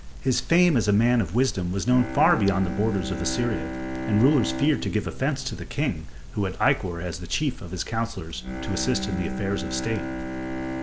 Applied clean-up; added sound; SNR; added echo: none; Crackle + Bowed string instrument; 7 dB; none.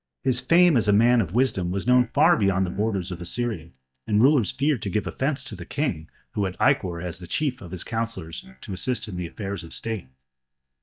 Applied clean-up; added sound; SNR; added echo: neural mask model DeepFilterNet 3.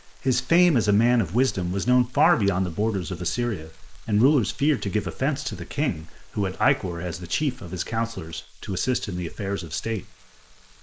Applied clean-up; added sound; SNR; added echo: neural mask model Resemble Enhance denoiser.